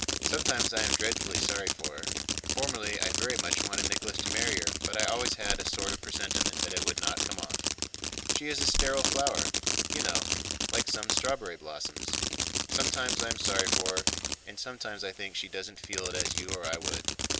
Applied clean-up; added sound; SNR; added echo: none; Fireworks; -4 dB; none.